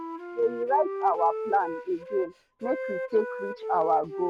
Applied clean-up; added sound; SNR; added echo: none; Wind instrument, woodwind instrument; 7 dB; none.